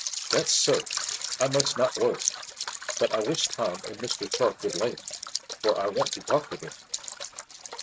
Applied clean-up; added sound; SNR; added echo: neural mask model RNNoise.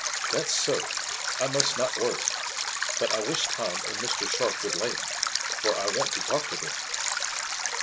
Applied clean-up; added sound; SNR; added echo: none; Stream; -2 dB; none.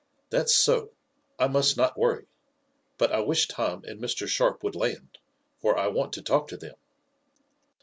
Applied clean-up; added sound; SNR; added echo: none; none; none; none.